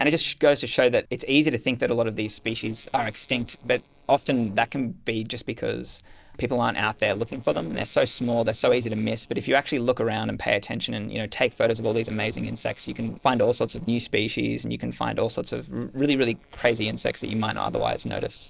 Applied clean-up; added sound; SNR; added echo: neural separator model SepFormer DNS4.